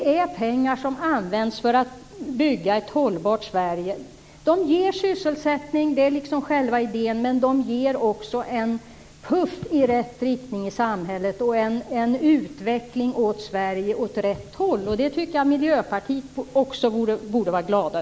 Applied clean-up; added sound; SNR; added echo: none; none; none; none.